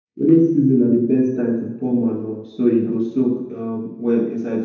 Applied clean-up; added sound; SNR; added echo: none; none; none; reverberation time 0.9 s.